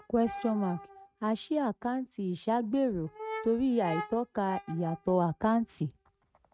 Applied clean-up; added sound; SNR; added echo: neural mask model RNNoise.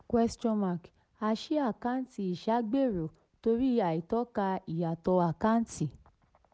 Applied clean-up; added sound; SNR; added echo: none; none; none; none.